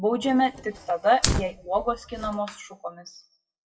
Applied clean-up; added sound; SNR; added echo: classical method WPE with log-MMSE.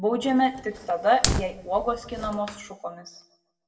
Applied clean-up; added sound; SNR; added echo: none; Fire; 6 dB; reverberation time 0.7 s.